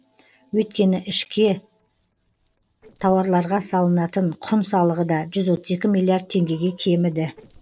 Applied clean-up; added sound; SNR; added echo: neural separator model SepFormer DNS4.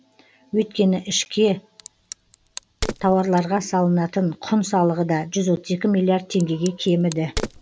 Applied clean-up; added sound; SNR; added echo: none; Crack; 15 dB; none.